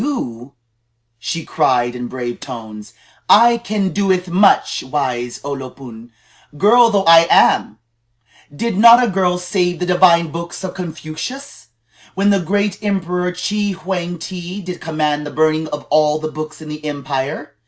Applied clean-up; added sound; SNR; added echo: none; none; none; none.